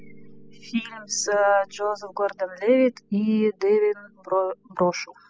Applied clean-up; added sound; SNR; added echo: classical method spectral subtraction.